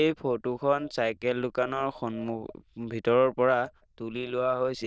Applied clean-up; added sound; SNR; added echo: neural diffusion model UNIVERSE++.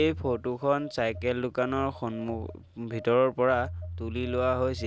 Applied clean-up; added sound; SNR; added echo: none; Telephone; 12 dB; none.